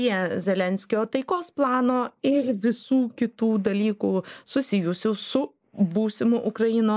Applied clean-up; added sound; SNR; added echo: neural mask model Resemble Enhance denoiser.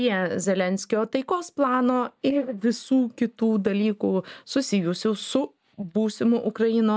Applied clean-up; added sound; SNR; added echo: neural mask model DeepFilterNet 3.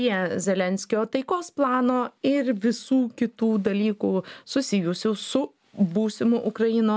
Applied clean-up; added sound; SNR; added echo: none; none; none; none.